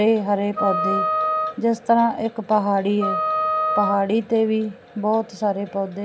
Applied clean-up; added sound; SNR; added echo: none; Wind instrument, woodwind instrument; 3 dB; none.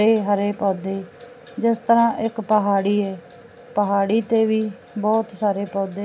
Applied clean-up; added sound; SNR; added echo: none; none; none; none.